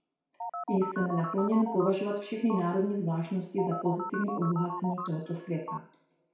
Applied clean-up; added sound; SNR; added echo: none; Telephone; 8 dB; reverberation time 0.6 s.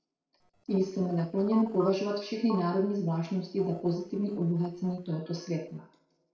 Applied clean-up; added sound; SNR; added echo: neural separator model SepFormer DNS4.